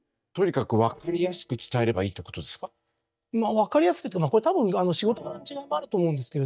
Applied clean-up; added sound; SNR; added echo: neural mask model DeepFilterNet 3.